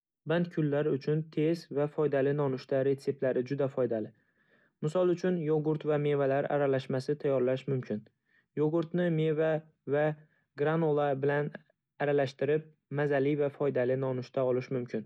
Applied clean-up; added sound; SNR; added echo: none; none; none; none.